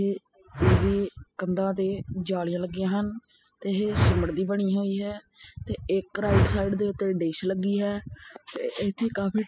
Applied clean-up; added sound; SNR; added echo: classical method spectral subtraction.